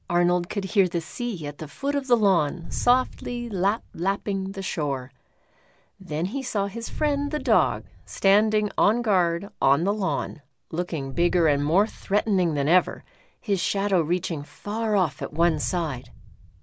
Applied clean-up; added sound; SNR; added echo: none; Boom; 15 dB; none.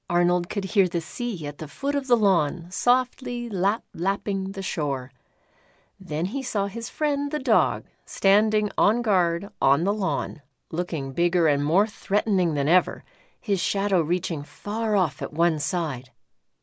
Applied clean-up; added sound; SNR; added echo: none; none; none; none.